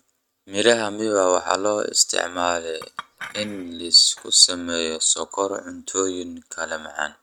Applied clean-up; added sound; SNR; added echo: neural mask model RNNoise.